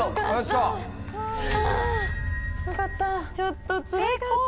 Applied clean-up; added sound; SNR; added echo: none; none; none; none.